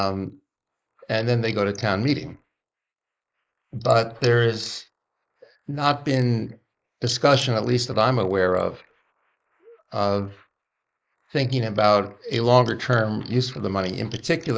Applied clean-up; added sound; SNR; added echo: neural mask model Resemble Enhance denoiser.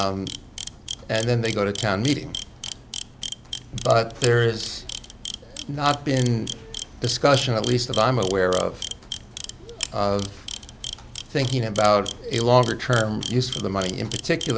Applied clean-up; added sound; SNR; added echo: none; Camera; 12 dB; none.